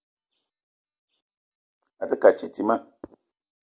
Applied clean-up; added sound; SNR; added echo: none; none; none; none.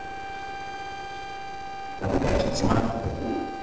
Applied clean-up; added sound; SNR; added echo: neural separator model SepFormer DNS4.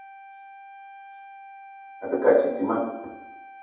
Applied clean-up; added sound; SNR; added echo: none; Wind instrument, woodwind instrument; 17 dB; reverberation time 0.8 s.